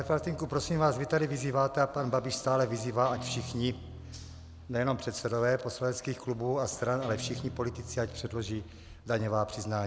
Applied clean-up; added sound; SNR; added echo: none; Guitar; 15 dB; none.